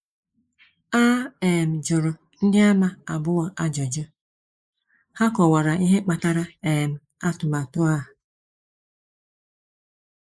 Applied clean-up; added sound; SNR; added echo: neural mask model Resemble Enhance denoiser.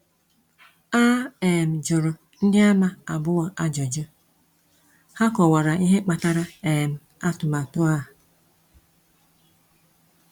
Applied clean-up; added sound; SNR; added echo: none; none; none; none.